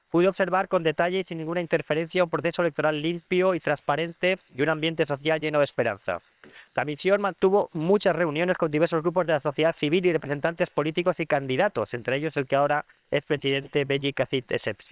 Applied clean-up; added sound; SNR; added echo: neural separator model SepFormer WHAM!.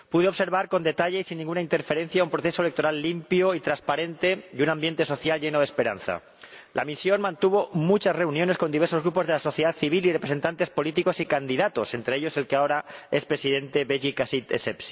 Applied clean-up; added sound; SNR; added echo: none; none; none; none.